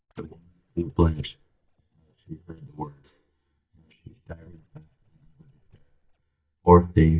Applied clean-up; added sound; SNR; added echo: neural mask model DeepFilterNet 3.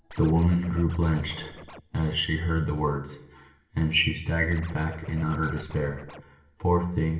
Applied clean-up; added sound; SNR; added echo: none; Scratching (performance technique); 18 dB; reverberation time 0.8 s.